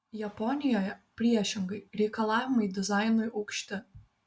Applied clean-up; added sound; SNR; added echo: none; none; none; none.